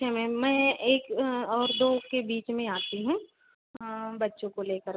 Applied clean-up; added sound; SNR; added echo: none; none; none; none.